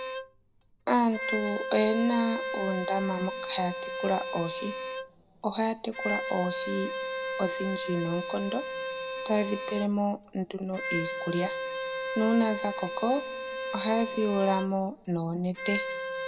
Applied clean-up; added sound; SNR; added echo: none; Bowed string instrument; 5 dB; reverberation time 1.8 s.